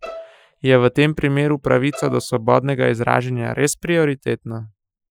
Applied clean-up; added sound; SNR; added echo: classical method Wiener filter.